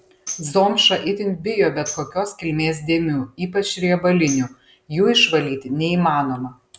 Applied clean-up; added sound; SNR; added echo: none; Tambourine; 17 dB; none.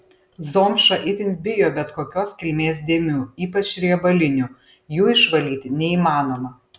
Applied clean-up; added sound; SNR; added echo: none; none; none; none.